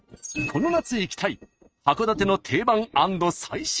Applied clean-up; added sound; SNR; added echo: neural mask model RNNoise.